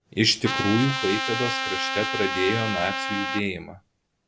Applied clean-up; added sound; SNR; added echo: none; Trumpet; 2 dB; none.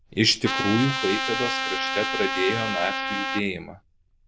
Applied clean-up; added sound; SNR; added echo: neural diffusion model UNIVERSE++.